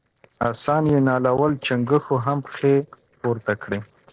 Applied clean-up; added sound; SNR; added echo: neural separator model SepFormer DNS4.